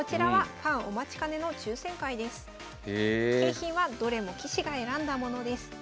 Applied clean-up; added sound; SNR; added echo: none; none; none; none.